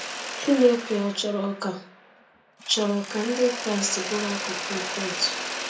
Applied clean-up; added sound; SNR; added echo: none; Mechanisms; 7 dB; reverberation time 0.3 s.